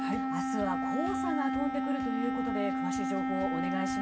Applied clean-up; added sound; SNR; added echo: none; Wind instrument, woodwind instrument; -4 dB; reverberation time 1.7 s.